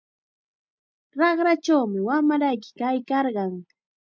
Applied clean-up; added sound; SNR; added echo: none; none; none; none.